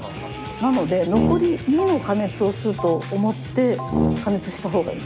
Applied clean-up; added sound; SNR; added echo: none; Brass instrument; 2 dB; none.